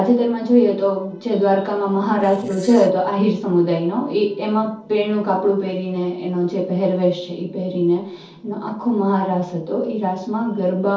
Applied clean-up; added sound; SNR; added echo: neural separator model SepFormer DNS4.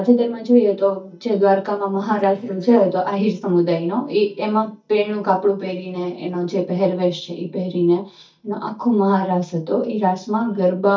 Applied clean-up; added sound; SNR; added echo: neural mask model DeepFilterNet 3.